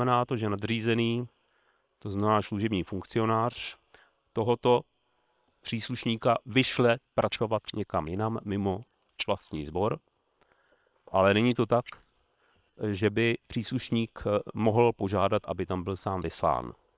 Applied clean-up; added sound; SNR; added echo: neural separator model SepFormer WHAM!.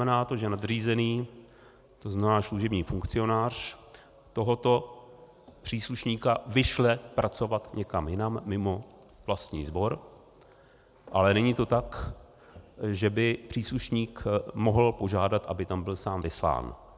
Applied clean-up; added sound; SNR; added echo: none; none; none; none.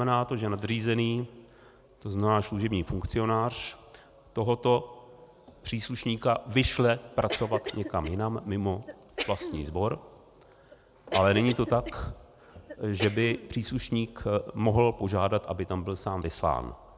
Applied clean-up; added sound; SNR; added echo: none; Cough; 11 dB; none.